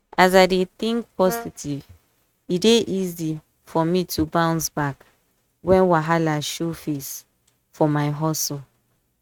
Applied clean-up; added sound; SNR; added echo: neural mask model RNNoise.